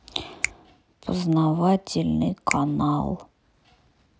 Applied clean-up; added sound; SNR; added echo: none; Finger snapping; 13 dB; none.